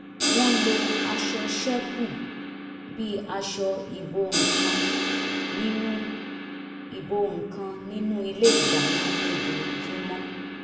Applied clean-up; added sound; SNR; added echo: none; Crash cymbal; -1 dB; reverberation time 1.0 s.